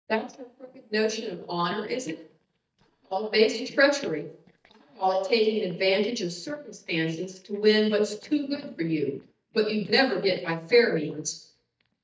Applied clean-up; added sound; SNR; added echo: neural mask model DeepFilterNet 3.